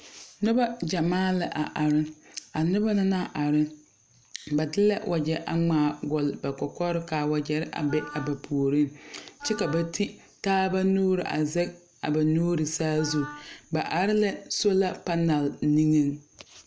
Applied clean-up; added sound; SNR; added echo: none; Wind instrument, woodwind instrument; 16 dB; none.